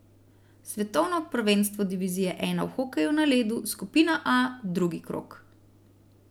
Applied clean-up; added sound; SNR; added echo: none; none; none; none.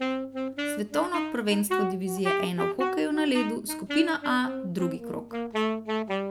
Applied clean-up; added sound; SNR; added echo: none; Wind instrument, woodwind instrument; 1 dB; none.